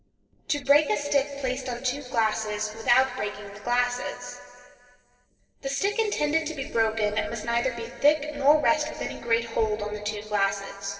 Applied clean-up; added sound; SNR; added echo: none; none; none; reverberation time 2.8 s.